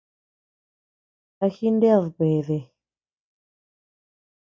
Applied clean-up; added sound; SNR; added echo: none; none; none; none.